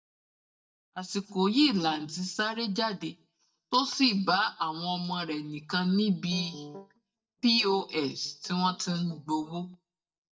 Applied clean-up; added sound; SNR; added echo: neural mask model DeepFilterNet 3.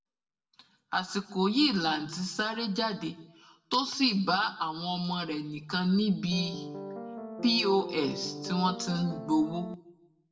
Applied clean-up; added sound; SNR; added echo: none; Piano; 9 dB; reverberation time 0.6 s.